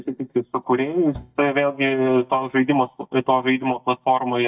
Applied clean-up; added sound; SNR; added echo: neural mask model DeepFilterNet 3.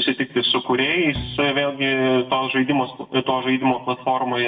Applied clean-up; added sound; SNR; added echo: none; Bowed string instrument; 15 dB; reverberation time 0.6 s.